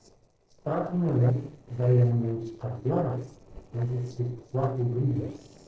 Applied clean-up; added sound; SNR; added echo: neural separator model SepFormer DNS4.